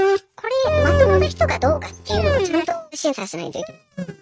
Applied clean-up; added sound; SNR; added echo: neural mask model RNNoise.